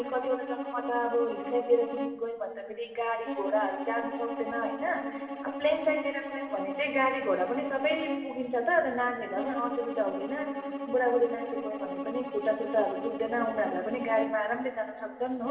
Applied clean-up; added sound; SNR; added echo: none; Bowed string instrument; 7 dB; reverberation time 2.4 s.